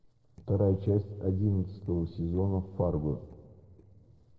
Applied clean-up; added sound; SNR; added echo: neural separator model SepFormer DNS4.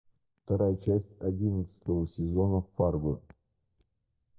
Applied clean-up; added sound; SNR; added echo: neural mask model DeepFilterNet 3.